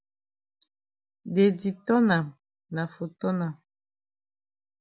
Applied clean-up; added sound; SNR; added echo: none; none; none; none.